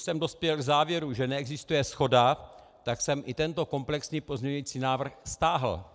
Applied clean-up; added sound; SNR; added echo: none; none; none; none.